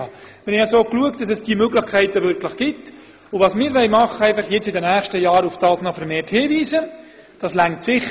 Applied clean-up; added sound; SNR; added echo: none; none; none; none.